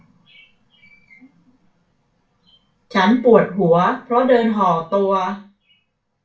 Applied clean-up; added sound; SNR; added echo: none; none; none; reverberation time 0.3 s.